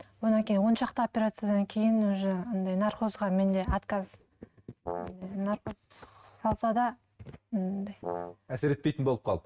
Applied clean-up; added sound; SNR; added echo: neural mask model RNNoise.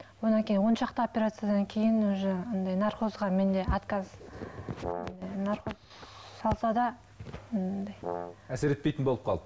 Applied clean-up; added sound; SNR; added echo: none; Brass instrument; 9 dB; none.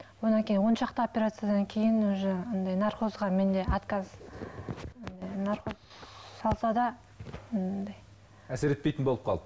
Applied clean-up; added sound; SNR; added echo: none; none; none; none.